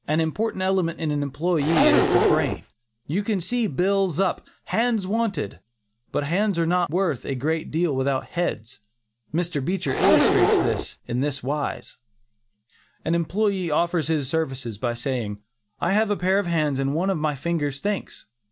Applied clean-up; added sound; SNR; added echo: none; Zipper (clothing); -3 dB; none.